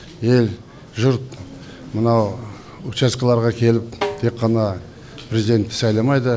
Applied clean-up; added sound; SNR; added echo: none; Snare drum; 11 dB; none.